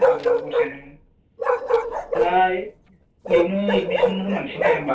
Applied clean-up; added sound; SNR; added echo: neural separator model SepFormer DNS4.